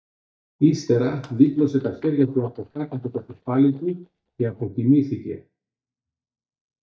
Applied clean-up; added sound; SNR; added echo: neural mask model DeepFilterNet 3.